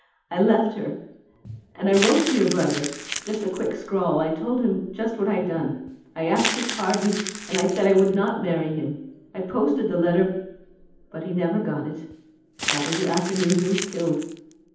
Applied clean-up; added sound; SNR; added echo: none; Crumpling, crinkling; 8 dB; reverberation time 0.8 s.